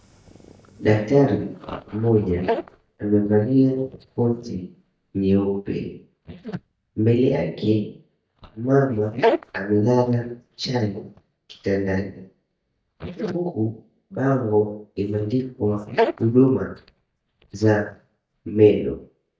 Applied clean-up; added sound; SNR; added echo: neural mask model DeepFilterNet 3.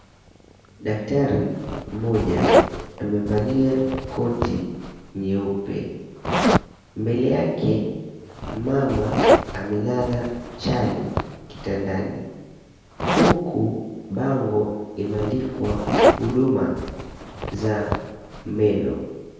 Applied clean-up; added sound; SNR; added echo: none; Zipper (clothing); 2 dB; reverberation time 1.2 s.